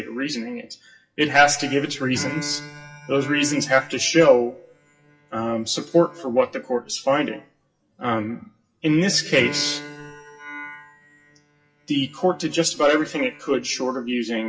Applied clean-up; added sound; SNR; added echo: classical method WPE with log-MMSE.